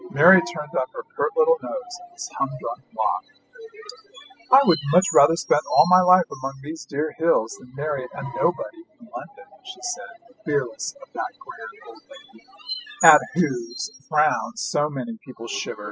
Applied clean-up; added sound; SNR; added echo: classical method spectral subtraction.